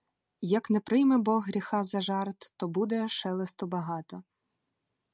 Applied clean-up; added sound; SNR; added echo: none; none; none; none.